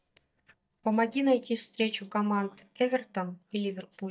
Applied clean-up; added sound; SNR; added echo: neural mask model DeepFilterNet 3.